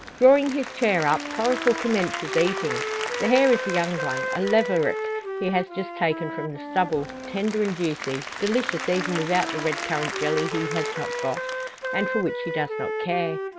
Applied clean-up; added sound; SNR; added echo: none; Wind instrument, woodwind instrument + Applause / Crowd; 5 dB; none.